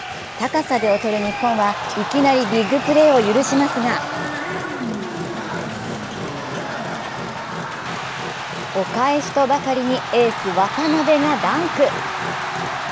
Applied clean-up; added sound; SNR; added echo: none; Engine; 14 dB; none.